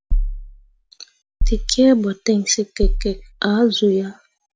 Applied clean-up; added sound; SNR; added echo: none; Bass drum; 2 dB; none.